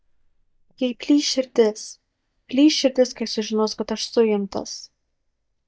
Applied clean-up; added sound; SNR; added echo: neural mask model DeepFilterNet 3.